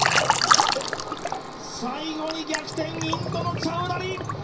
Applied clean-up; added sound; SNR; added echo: none; Liquid; -3 dB; reverberation time 0.5 s.